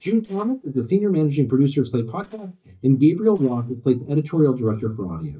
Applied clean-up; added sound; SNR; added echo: neural mask model DeepFilterNet 3.